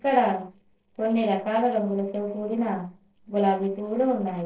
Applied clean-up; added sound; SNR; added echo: neural separator model SepFormer DNS4.